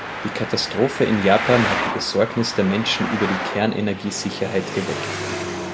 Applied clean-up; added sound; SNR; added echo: none; Traffic noise, roadway noise; 5 dB; none.